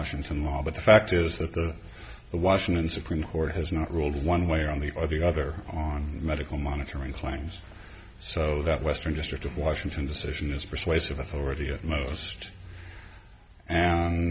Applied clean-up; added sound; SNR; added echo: none; none; none; none.